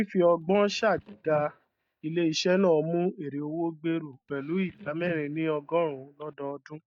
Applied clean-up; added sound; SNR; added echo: neural mask model DeepFilterNet 3.